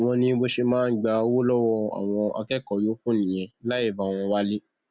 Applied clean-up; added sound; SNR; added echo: none; none; none; none.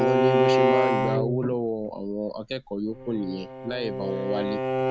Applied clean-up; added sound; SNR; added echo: none; Bowed string instrument; -4 dB; none.